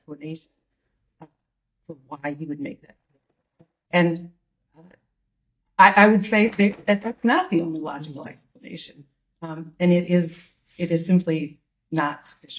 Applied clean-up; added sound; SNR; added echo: neural mask model DeepFilterNet 3.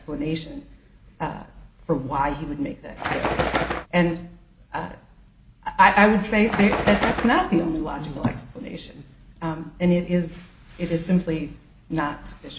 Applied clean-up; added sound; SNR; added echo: none; Bird; 0 dB; none.